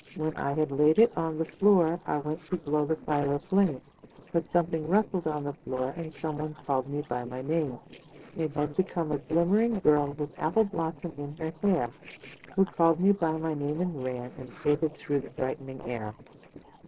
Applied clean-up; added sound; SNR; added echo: neural separator model SepFormer DNS4.